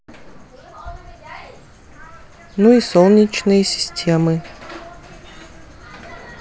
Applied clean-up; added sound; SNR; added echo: none; none; none; none.